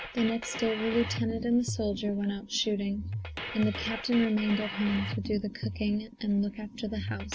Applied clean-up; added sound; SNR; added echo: none; Drum kit; 8 dB; none.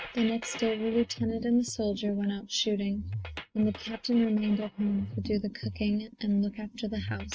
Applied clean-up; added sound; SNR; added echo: neural mask model RNNoise.